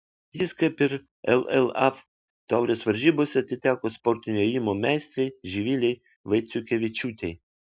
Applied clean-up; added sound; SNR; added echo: none; none; none; none.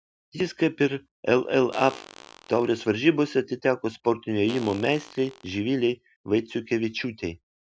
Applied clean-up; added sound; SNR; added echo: none; Fart; 18 dB; none.